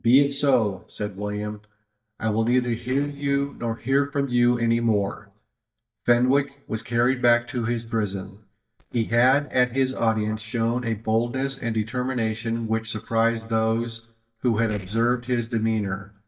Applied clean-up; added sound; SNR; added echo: neural mask model DeepFilterNet 3.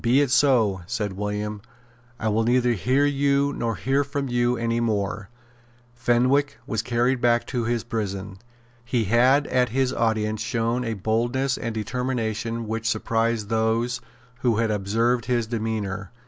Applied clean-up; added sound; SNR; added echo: none; none; none; none.